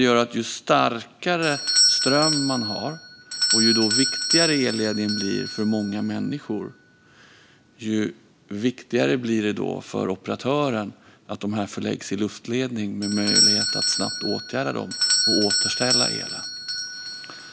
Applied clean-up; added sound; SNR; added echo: none; Doorbell; 1 dB; none.